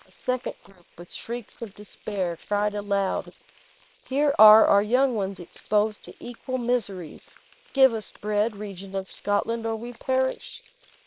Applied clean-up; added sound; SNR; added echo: neural separator model SepFormer WHAM!.